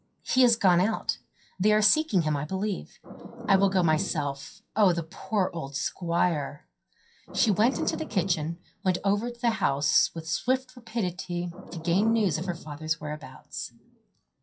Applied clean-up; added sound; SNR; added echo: classical method WPE with log-MMSE.